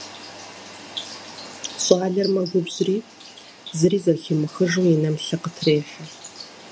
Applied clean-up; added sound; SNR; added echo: none; none; none; none.